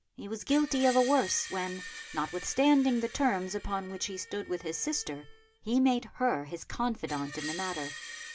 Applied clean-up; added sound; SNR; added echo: none; Screech; 14 dB; none.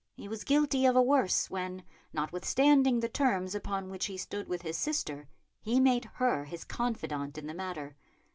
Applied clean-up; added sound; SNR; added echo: none; none; none; none.